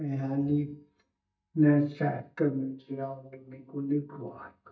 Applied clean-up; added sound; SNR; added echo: neural mask model DeepFilterNet 3.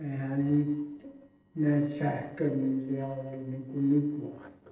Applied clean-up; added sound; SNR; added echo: neural separator model SepFormer DNS4.